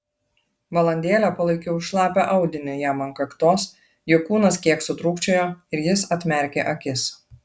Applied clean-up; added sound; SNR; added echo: none; none; none; none.